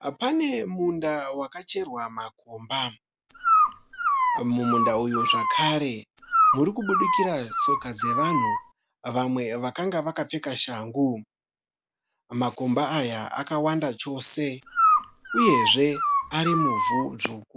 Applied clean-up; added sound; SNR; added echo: none; Dog; -3 dB; none.